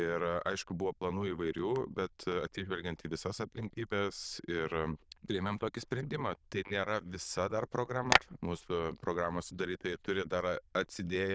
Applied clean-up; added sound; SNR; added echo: neural diffusion model UNIVERSE++.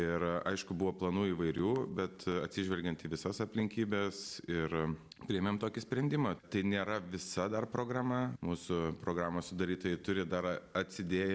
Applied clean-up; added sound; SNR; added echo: none; none; none; none.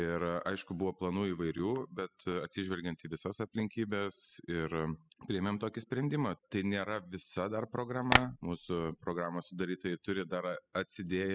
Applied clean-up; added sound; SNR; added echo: classical method spectral subtraction.